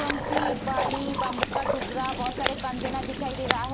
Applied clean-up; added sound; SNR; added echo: none; Scissors + Trickle, dribble / Bathtub (filling or washing) / Sink (filling or washing) / Gurgling; -2 dB; none.